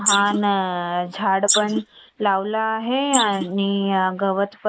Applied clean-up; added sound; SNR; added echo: neural mask model Resemble Enhance denoiser.